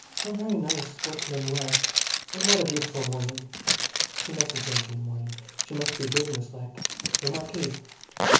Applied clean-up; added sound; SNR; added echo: none; Zipper (clothing); -3 dB; reverberation time 0.8 s.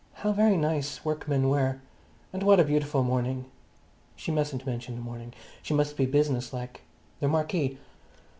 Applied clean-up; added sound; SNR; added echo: none; none; none; none.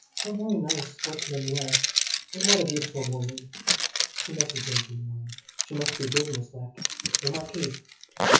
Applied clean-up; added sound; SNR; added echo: classical method WPE with log-MMSE.